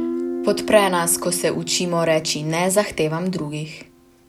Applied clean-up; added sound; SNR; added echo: none; Guitar; 10 dB; none.